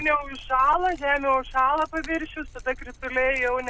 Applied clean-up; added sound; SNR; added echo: none; Keys jangling; 16 dB; none.